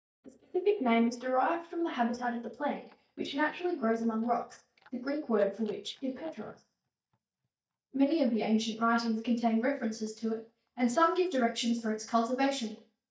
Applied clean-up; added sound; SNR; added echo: neural mask model DeepFilterNet 3.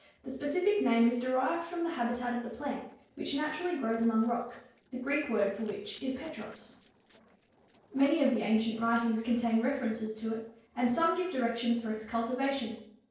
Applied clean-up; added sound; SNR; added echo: neural separator model SepFormer DNS4.